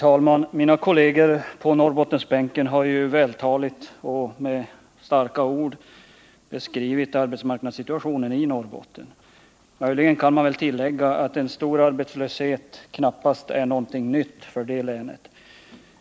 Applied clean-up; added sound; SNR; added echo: none; none; none; none.